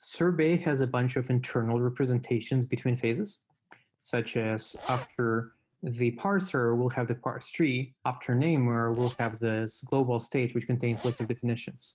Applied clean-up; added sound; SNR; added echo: neural mask model RNNoise.